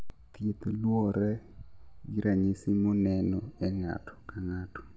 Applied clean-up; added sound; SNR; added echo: none; none; none; none.